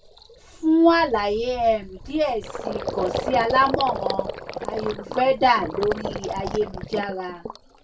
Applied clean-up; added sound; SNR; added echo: none; Gurgling; 8 dB; reverberation time 0.2 s.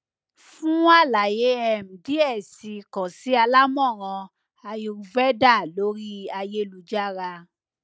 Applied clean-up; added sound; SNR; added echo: none; none; none; none.